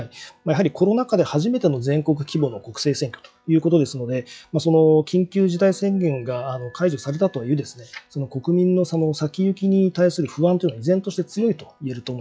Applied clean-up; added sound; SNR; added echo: classical method log-MMSE.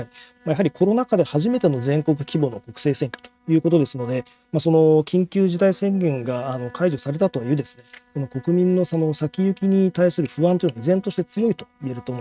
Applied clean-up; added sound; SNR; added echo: neural mask model RNNoise.